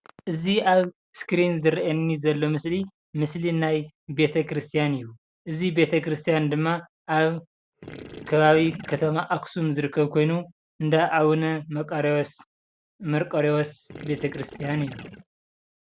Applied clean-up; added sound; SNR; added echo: none; Gurgling / Liquid; 16 dB; none.